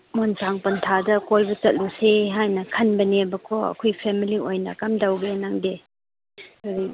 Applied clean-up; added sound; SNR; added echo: none; none; none; none.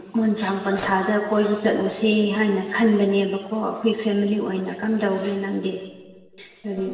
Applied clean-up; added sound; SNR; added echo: none; Explosion; 19 dB; reverberation time 1.3 s.